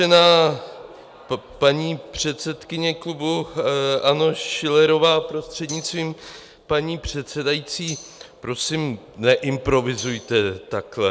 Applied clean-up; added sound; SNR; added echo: none; Tambourine; 17 dB; none.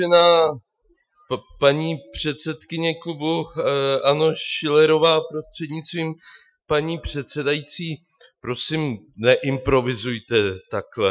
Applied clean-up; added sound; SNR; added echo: classical method Wiener filter.